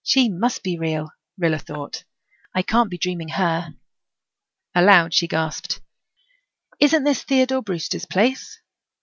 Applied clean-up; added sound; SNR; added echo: none; none; none; none.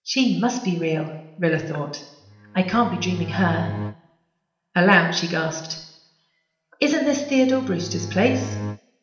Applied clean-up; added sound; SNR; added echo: none; Bowed string instrument; 9 dB; reverberation time 0.8 s.